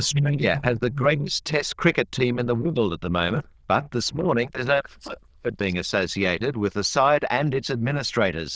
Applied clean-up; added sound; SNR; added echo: neural diffusion model UNIVERSE++.